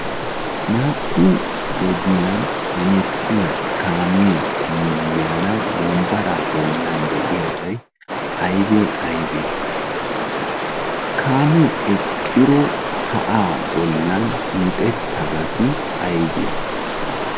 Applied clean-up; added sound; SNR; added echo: none; Stream; 2 dB; none.